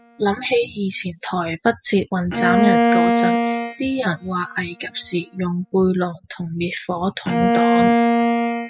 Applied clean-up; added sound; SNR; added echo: classical method spectral subtraction.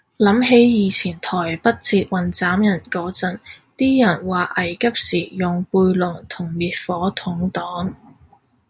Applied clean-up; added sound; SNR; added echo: none; none; none; none.